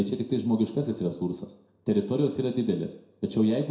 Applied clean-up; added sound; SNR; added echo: none; none; none; reverberation time 0.5 s.